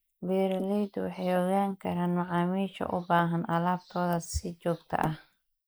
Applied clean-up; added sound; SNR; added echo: neural mask model Resemble Enhance denoiser.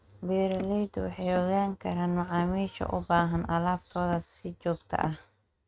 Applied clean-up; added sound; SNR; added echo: neural mask model RNNoise.